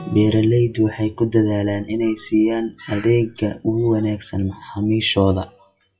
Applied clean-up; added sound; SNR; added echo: classical method WPE with log-MMSE.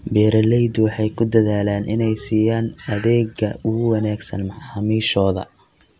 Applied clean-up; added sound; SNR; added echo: none; none; none; none.